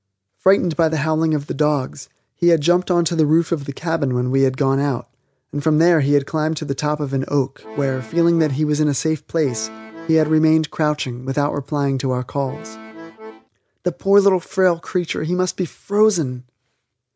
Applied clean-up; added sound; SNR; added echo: none; Accordion; 16 dB; none.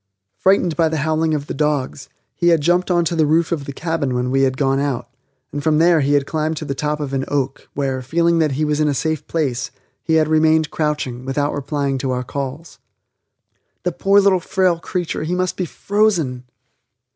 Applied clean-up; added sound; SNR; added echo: none; none; none; none.